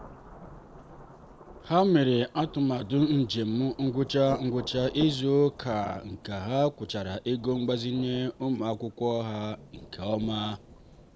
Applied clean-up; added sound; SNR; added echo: none; Rain / Thunderstorm; 18 dB; none.